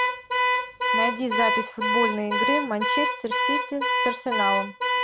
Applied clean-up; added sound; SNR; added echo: none; Alarm / Car; -4 dB; none.